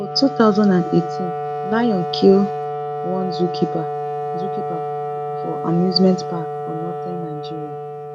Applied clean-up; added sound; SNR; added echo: none; Wind instrument, woodwind instrument; 5 dB; none.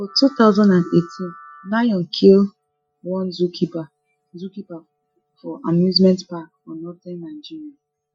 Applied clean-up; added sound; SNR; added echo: classical method Wiener filter.